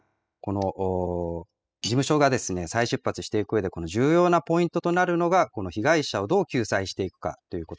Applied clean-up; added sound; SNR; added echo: classical method spectral subtraction.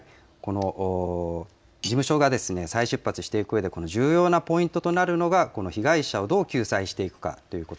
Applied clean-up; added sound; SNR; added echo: none; Cutlery, silverware; 18 dB; none.